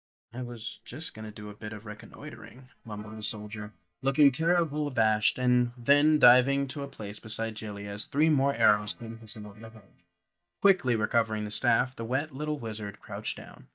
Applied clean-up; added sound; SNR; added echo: neural mask model DeepFilterNet 3.